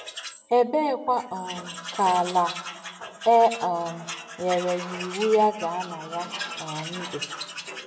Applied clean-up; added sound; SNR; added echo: none; Tools; 11 dB; reverberation time 1.1 s.